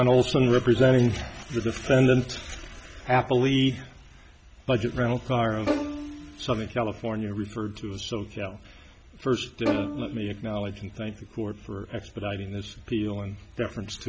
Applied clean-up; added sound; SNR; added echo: none; Bowed string instrument; 8 dB; none.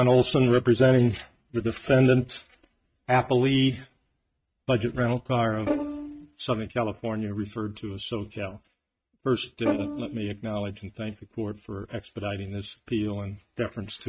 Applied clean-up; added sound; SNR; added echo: neural mask model RNNoise.